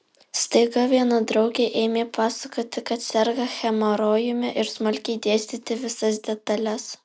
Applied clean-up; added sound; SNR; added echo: none; none; none; none.